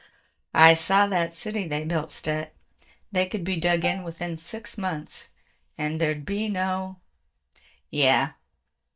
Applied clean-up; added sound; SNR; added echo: neural mask model DeepFilterNet 3.